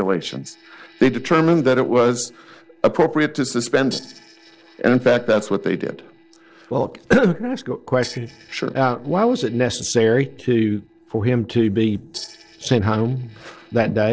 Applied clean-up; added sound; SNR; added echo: neural separator model SepFormer DNS4.